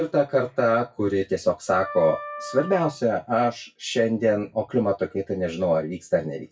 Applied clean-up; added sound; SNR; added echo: classical method WPE with log-MMSE.